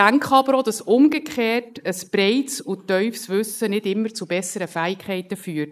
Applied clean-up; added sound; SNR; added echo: neural mask model Resemble Enhance denoiser.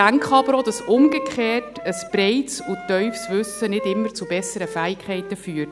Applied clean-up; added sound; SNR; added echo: none; Wind instrument, woodwind instrument; 12 dB; none.